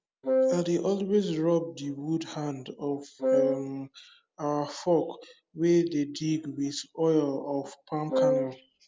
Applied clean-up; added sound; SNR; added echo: none; Wind instrument, woodwind instrument; -2 dB; none.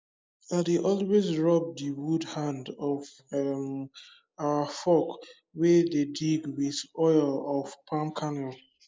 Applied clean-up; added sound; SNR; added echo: neural mask model Resemble Enhance denoiser.